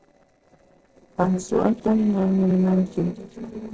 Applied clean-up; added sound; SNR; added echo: neural separator model SepFormer DNS4.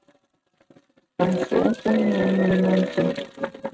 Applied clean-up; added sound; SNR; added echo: neural mask model RNNoise.